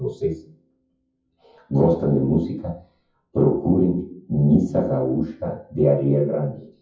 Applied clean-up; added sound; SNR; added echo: classical method WPE with log-MMSE.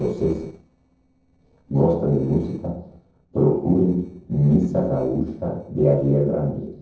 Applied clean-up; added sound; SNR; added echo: neural separator model SepFormer DNS4.